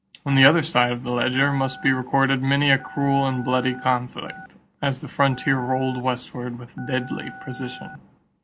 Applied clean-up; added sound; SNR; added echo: none; Telephone; 19 dB; none.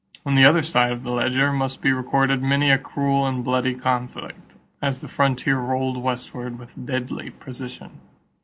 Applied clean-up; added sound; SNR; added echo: none; none; none; none.